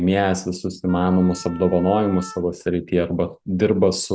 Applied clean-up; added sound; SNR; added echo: none; Wind instrument, woodwind instrument; 19 dB; none.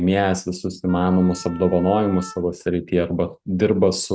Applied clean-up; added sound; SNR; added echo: neural mask model RNNoise.